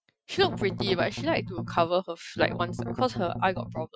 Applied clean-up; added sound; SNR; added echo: classical method Wiener filter.